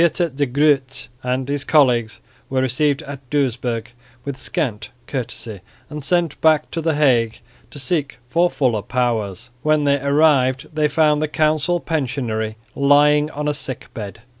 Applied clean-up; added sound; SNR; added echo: none; none; none; none.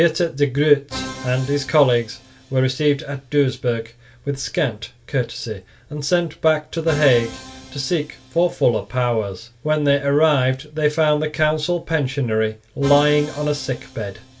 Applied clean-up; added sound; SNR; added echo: none; Musical instrument; 19 dB; reverberation time 0.2 s.